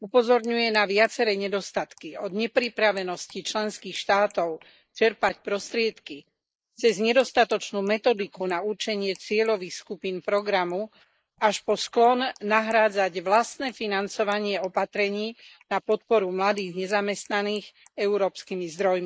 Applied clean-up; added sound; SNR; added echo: neural mask model Resemble Enhance denoiser.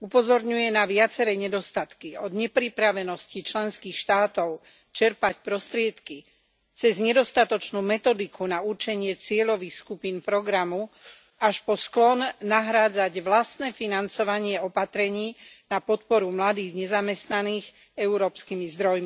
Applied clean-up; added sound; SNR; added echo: none; none; none; none.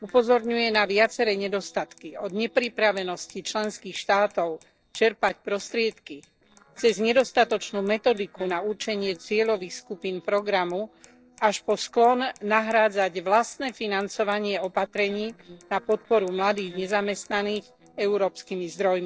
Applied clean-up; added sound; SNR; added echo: neural separator model SepFormer DNS4.